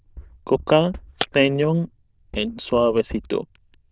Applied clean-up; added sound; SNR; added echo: neural diffusion model UNIVERSE++.